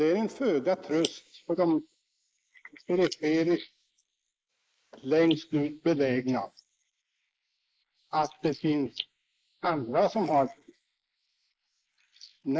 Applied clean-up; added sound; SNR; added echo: neural mask model Resemble Enhance denoiser.